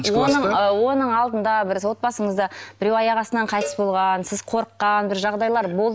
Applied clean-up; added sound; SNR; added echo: none; Cowbell; 17 dB; none.